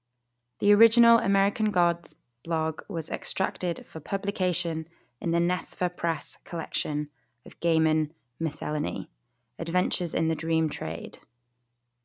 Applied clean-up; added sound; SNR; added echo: none; none; none; none.